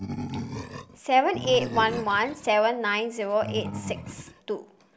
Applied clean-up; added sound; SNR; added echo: none; Animal; 10 dB; none.